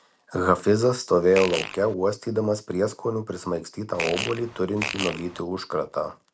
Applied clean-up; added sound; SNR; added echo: none; Fart; 7 dB; none.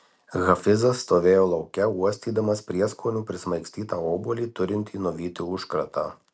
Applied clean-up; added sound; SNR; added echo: none; none; none; none.